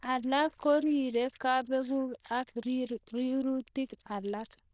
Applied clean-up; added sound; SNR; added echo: neural diffusion model UNIVERSE++.